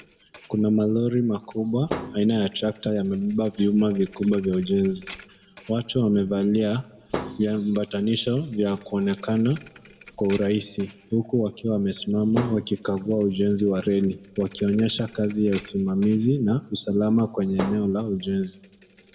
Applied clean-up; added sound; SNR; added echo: none; Thump, thud; 17 dB; reverberation time 0.7 s.